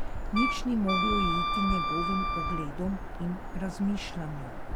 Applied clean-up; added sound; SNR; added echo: none; Bird vocalization, bird call, bird song + Wind instrument, woodwind instrument; -1 dB; none.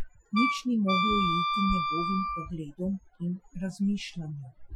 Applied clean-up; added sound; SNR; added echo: classical method Wiener filter.